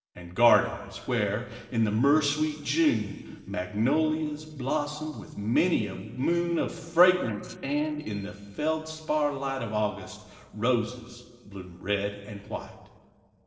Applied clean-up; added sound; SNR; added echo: neural separator model SepFormer DNS4.